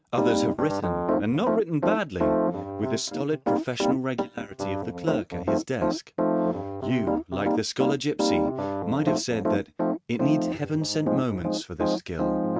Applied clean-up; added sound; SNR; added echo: neural mask model RNNoise.